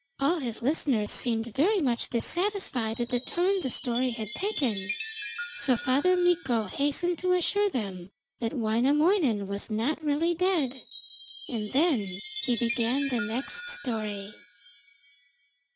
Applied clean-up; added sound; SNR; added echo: none; Chime; 14 dB; none.